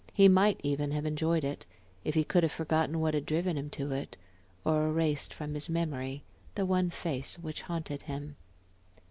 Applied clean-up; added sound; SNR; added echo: none; none; none; none.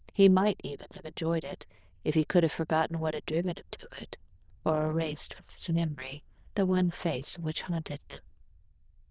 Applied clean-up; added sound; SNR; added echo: neural diffusion model UNIVERSE++.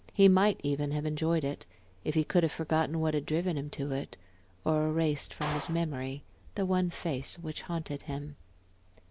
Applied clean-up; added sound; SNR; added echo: none; Clapping; 13 dB; none.